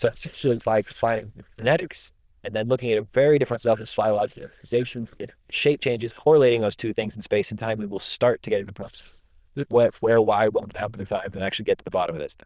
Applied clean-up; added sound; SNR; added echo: neural diffusion model UNIVERSE++.